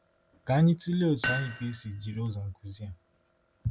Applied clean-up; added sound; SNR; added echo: none; Hammer; 7 dB; none.